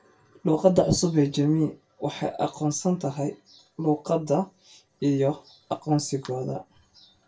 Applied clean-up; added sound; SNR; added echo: none; none; none; reverberation time 0.2 s.